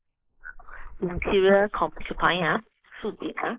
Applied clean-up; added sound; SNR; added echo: neural mask model Resemble Enhance denoiser.